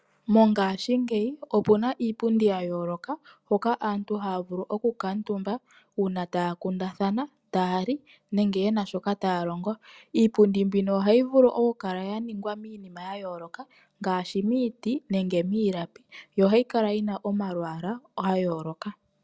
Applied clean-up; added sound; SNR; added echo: none; none; none; none.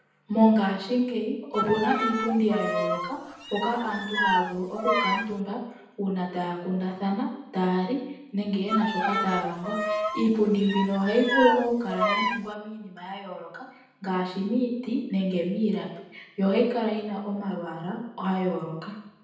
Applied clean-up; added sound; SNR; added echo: none; Bowed string instrument; 2 dB; reverberation time 0.9 s.